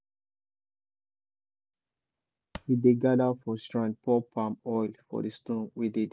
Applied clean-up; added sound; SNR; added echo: none; Tap; 12 dB; none.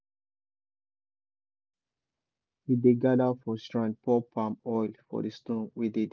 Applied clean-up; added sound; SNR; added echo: none; none; none; none.